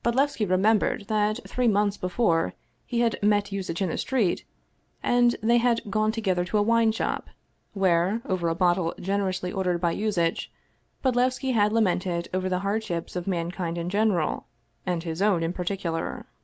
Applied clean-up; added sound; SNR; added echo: none; none; none; none.